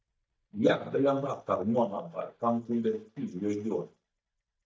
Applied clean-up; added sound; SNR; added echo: neural mask model DeepFilterNet 3.